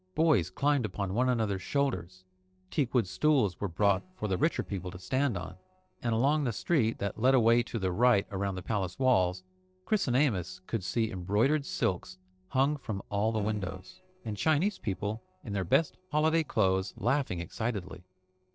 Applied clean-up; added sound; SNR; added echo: neural separator model SepFormer DNS4.